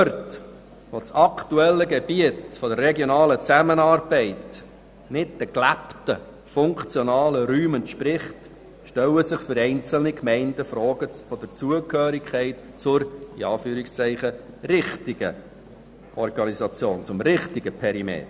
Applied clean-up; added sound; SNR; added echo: none; none; none; none.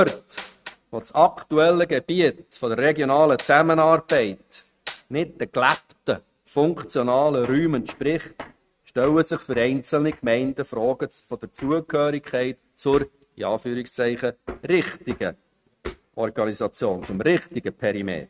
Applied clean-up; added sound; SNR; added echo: neural mask model RNNoise.